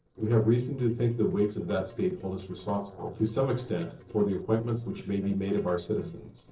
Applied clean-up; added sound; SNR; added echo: neural separator model SepFormer DNS4.